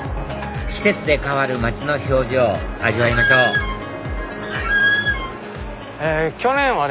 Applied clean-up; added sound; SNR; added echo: none; Squeak; -1 dB; none.